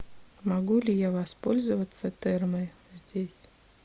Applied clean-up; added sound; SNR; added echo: none; none; none; none.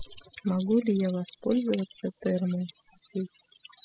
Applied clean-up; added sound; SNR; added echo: classical method spectral subtraction.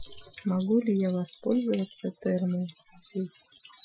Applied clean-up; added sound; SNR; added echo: classical method Wiener filter.